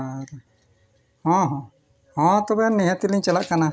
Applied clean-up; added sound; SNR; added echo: none; none; none; none.